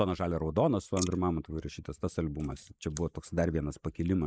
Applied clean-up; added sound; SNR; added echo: neural mask model Resemble Enhance denoiser.